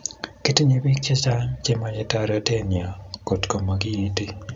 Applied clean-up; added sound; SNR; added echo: none; none; none; none.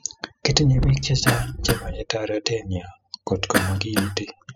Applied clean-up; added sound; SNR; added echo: classical method spectral subtraction.